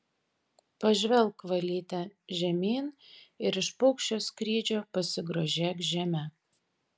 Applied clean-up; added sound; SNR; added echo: none; none; none; none.